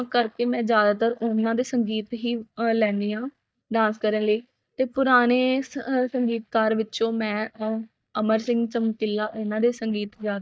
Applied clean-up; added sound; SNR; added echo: neural mask model DeepFilterNet 3.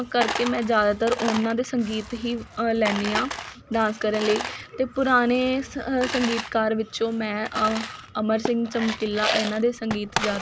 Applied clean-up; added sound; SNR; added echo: none; Coin (dropping); 8 dB; none.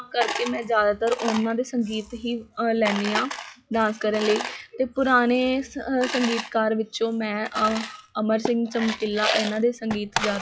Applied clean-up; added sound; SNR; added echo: classical method log-MMSE.